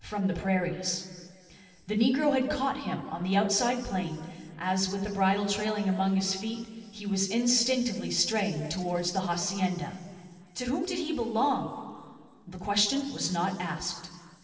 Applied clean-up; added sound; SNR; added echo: none; none; none; reverberation time 2.7 s.